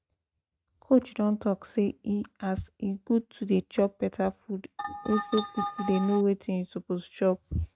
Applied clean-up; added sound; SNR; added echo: neural mask model RNNoise.